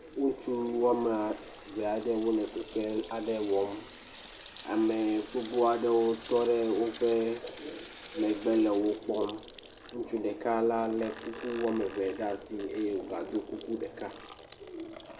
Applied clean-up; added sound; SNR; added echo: none; Sink (filling or washing) / Water tap, faucet; 18 dB; none.